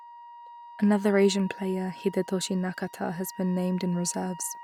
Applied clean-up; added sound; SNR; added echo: none; Wind instrument, woodwind instrument; 18 dB; none.